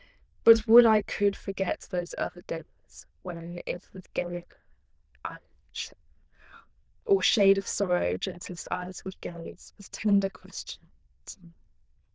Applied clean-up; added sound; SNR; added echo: neural diffusion model UNIVERSE++.